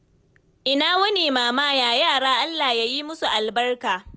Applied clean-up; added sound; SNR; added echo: none; none; none; none.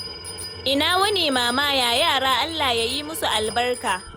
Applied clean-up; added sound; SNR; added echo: none; Bicycle bell + Tools; 13 dB; none.